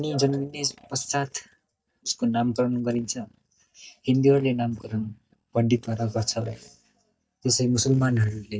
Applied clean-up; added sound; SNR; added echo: neural mask model DeepFilterNet 3.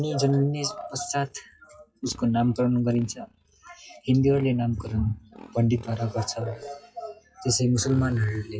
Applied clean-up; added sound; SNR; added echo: classical method WPE with log-MMSE.